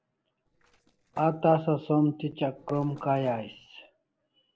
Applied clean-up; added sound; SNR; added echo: neural separator model SepFormer DNS4.